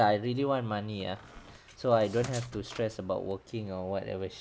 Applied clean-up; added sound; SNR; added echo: none; Squeak; 16 dB; none.